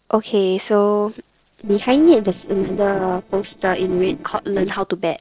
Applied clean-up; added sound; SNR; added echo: neural separator model SepFormer DNS4.